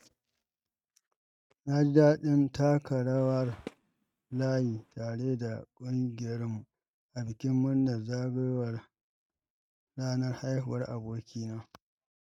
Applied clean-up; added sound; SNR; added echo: neural mask model RNNoise.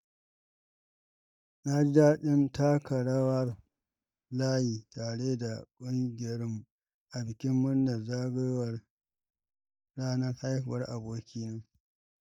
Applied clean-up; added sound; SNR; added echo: neural mask model DeepFilterNet 3.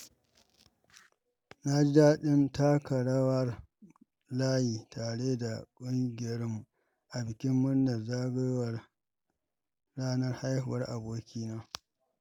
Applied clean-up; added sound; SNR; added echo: none; none; none; none.